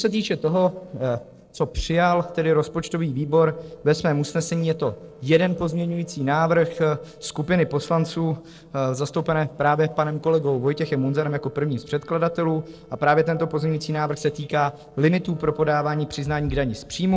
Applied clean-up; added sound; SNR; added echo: neural separator model SepFormer DNS4.